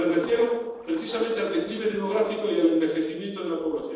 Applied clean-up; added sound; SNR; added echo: neural separator model SepFormer DNS4.